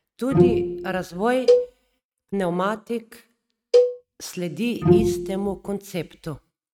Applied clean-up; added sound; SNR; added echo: neural mask model RNNoise.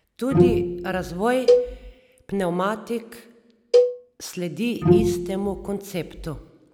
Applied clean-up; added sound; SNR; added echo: none; Cowbell + Bowed string instrument; -5 dB; none.